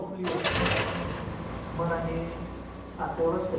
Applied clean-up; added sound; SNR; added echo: none; Car; -1 dB; reverberation time 0.9 s.